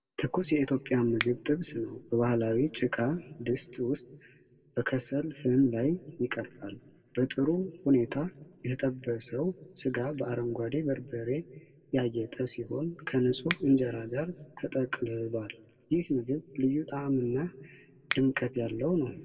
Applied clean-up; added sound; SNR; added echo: none; Finger snapping; 4 dB; reverberation time 1.6 s.